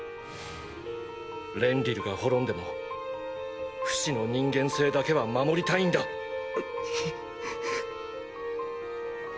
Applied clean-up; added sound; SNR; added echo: none; Bowed string instrument; 15 dB; none.